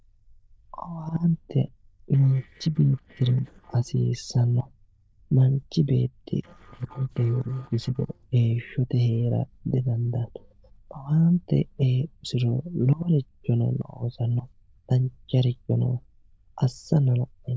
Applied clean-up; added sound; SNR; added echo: neural diffusion model UNIVERSE++.